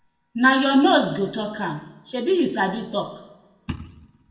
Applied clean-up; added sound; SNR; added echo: none; none; none; reverberation time 0.8 s.